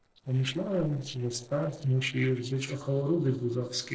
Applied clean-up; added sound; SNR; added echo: neural separator model SepFormer DNS4.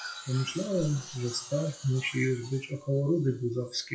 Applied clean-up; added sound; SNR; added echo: classical method WPE with log-MMSE.